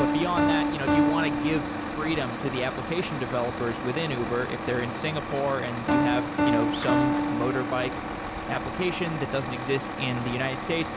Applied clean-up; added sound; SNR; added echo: none; Piano + Truck; -1 dB; none.